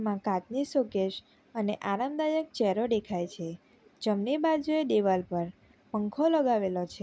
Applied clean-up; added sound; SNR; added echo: none; none; none; none.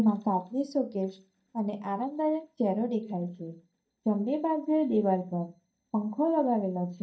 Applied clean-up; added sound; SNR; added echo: neural mask model DeepFilterNet 3.